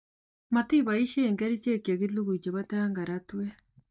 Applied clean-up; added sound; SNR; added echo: neural mask model DeepFilterNet 3.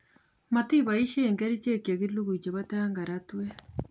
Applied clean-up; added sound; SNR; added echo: none; none; none; none.